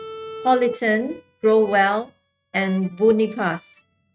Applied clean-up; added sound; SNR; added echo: neural mask model RNNoise.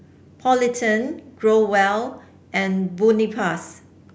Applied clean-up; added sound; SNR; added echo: none; none; none; none.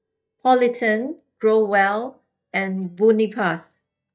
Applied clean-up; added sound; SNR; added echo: neural mask model DeepFilterNet 3.